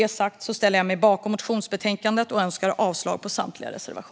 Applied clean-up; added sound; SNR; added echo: none; none; none; none.